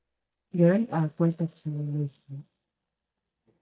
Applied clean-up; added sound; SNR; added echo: neural mask model DeepFilterNet 3.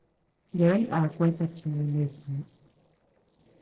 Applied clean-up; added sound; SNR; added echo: neural separator model SepFormer DNS4.